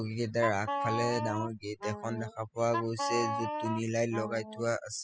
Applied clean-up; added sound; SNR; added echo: classical method spectral subtraction.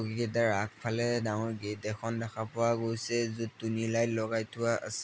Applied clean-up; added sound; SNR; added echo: none; none; none; none.